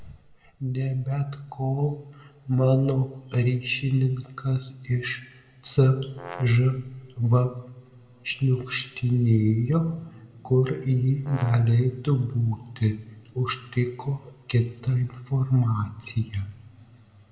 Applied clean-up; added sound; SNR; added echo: none; Brass instrument; 16 dB; reverberation time 1.3 s.